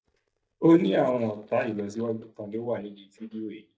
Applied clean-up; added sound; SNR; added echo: neural mask model DeepFilterNet 3.